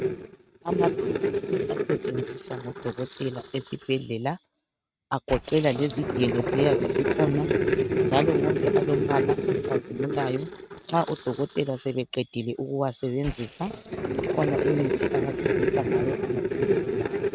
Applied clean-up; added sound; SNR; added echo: neural mask model RNNoise.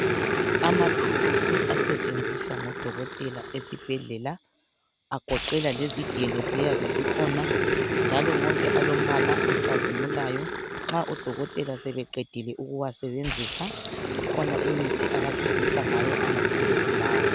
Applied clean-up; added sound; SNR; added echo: none; Growling; -5 dB; none.